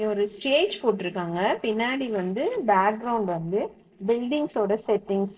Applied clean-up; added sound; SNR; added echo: neural separator model SepFormer DNS4.